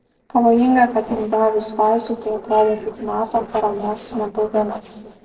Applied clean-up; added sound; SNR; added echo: neural separator model SepFormer DNS4.